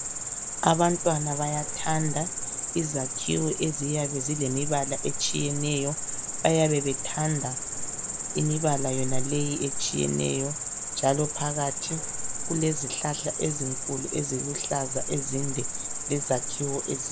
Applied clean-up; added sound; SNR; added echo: none; Cricket; 2 dB; none.